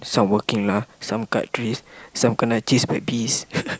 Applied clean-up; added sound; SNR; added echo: neural mask model Resemble Enhance denoiser.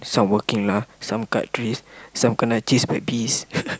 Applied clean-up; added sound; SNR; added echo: none; none; none; none.